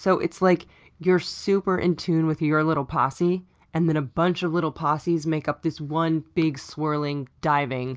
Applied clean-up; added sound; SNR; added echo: none; none; none; none.